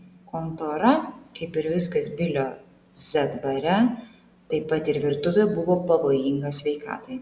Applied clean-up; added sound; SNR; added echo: none; none; none; none.